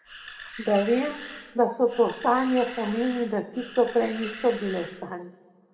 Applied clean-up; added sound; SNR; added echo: none; Animal; 15 dB; reverberation time 1.3 s.